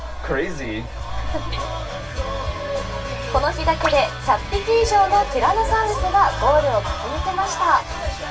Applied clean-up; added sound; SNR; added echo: none; none; none; reverberation time 0.2 s.